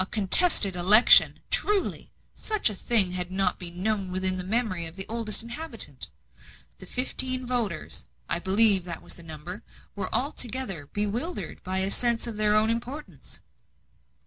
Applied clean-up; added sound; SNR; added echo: none; none; none; none.